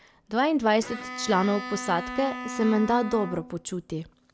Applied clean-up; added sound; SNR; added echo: none; Bowed string instrument; 11 dB; none.